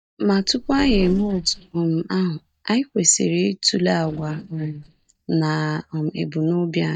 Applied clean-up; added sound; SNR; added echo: neural mask model DeepFilterNet 3.